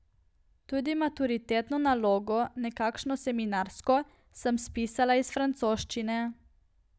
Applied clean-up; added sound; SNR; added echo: none; none; none; none.